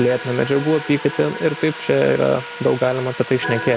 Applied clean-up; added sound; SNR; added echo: none; Organ + Sawing; 12 dB; none.